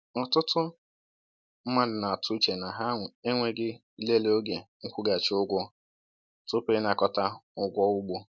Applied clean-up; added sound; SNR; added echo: none; none; none; none.